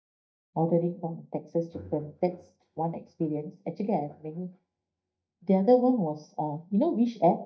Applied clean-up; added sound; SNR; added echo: neural mask model DeepFilterNet 3.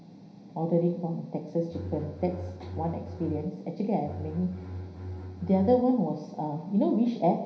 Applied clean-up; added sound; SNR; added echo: none; Bowed string instrument; 10 dB; reverberation time 0.9 s.